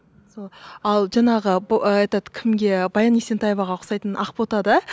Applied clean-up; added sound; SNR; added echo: none; none; none; none.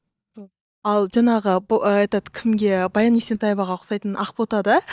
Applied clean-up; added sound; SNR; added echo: neural mask model DeepFilterNet 3.